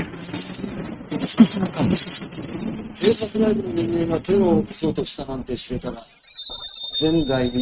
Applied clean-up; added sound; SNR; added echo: neural mask model RNNoise.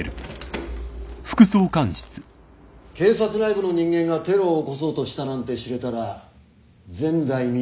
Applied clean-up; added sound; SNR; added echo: none; none; none; none.